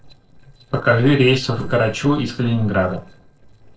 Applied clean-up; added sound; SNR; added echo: neural separator model SepFormer DNS4.